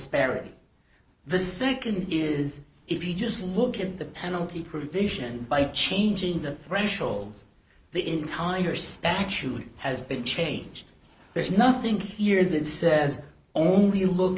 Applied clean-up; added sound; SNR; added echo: none; none; none; none.